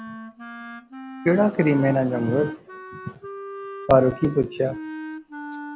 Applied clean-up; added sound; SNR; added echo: none; Wind instrument, woodwind instrument; 12 dB; none.